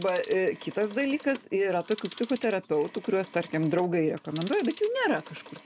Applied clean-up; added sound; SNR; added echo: none; Telephone; 18 dB; none.